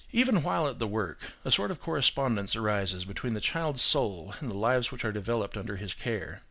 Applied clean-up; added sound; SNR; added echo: none; none; none; none.